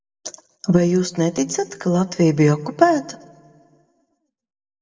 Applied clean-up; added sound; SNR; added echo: none; none; none; reverberation time 0.7 s.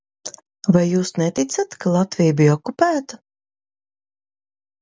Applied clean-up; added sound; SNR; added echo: none; none; none; none.